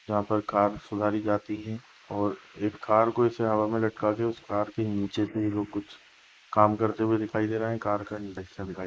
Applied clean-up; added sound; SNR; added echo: neural mask model Resemble Enhance denoiser.